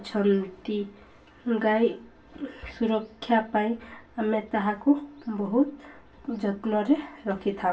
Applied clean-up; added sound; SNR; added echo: none; none; none; reverberation time 0.2 s.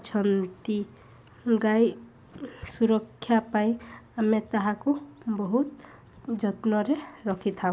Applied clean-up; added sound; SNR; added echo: none; none; none; none.